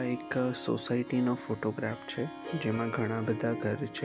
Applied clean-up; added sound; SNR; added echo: none; Harp; 10 dB; none.